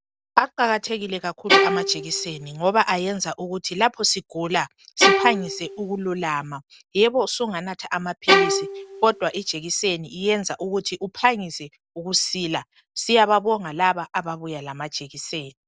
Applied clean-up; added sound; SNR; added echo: none; Bowed string instrument; -1 dB; none.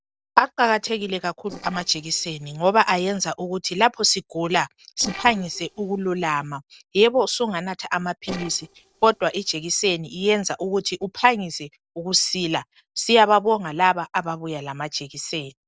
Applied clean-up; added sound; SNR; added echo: neural separator model SepFormer DNS4.